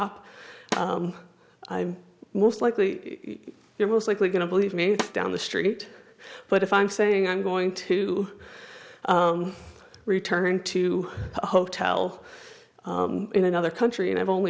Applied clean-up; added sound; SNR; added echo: none; Snare drum; 12 dB; none.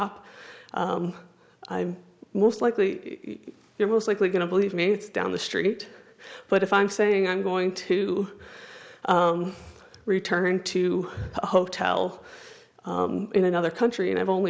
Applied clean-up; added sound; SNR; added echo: none; none; none; none.